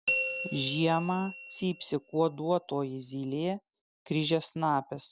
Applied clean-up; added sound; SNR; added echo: none; Bell; 6 dB; none.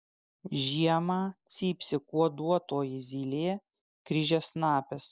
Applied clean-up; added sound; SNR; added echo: neural mask model Resemble Enhance denoiser.